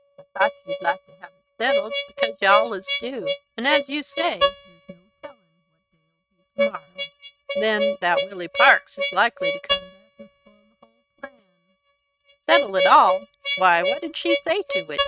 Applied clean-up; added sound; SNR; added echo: neural mask model RNNoise.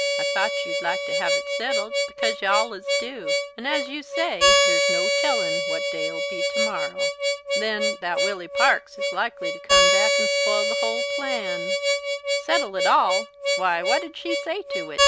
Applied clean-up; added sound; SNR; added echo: none; Harmonica; -5 dB; none.